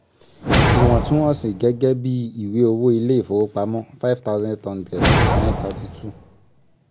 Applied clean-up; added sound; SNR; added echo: none; Whoosh, swoosh, swish; -1 dB; none.